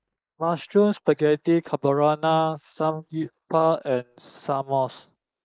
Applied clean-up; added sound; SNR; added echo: neural mask model Resemble Enhance denoiser.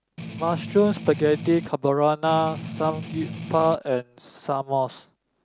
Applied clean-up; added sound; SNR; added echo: none; Strum; 10 dB; none.